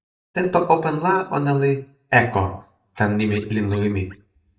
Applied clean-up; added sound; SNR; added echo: neural mask model DeepFilterNet 3.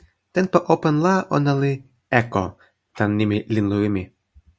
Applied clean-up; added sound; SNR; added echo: none; none; none; none.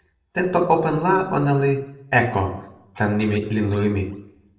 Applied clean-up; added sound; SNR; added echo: neural separator model SepFormer DNS4.